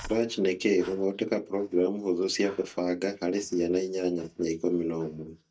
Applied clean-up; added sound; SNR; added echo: neural mask model DeepFilterNet 3.